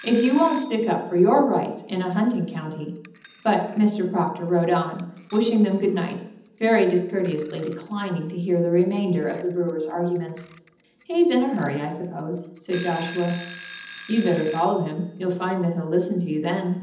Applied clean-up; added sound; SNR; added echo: none; Alarm / Clock; 20 dB; reverberation time 0.8 s.